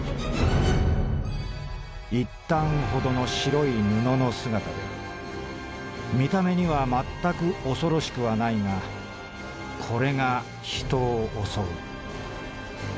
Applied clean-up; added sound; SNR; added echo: none; none; none; none.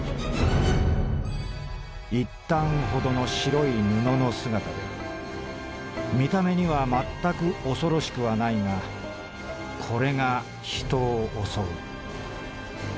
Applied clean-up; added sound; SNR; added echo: none; Plucked string instrument; 17 dB; none.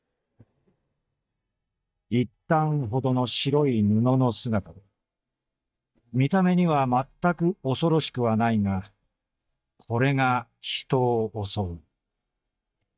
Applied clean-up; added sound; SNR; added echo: neural mask model DeepFilterNet 3.